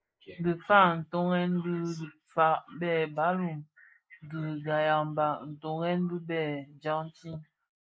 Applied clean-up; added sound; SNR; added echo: neural mask model Resemble Enhance denoiser.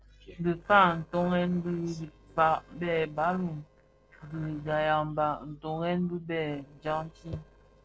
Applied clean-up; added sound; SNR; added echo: neural separator model SepFormer DNS4.